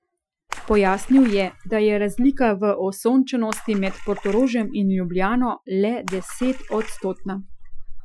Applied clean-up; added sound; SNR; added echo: classical method Wiener filter.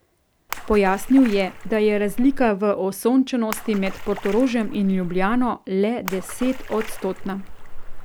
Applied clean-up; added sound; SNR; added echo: none; Splash, splatter; 8 dB; none.